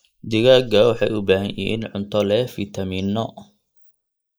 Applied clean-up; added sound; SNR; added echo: neural mask model Resemble Enhance denoiser.